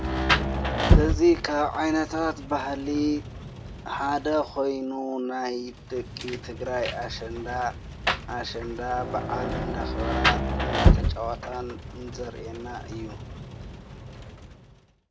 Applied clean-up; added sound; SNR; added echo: none; Rain; -2 dB; none.